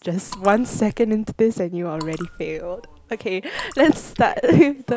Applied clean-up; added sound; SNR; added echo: none; Raindrop / Drip; 20 dB; none.